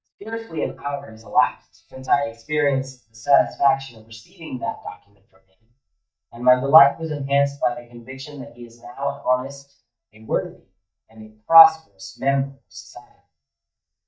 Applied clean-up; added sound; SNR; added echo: neural mask model DeepFilterNet 3.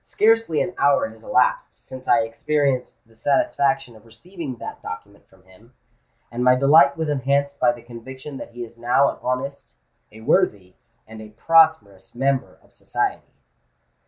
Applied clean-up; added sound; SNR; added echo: none; none; none; none.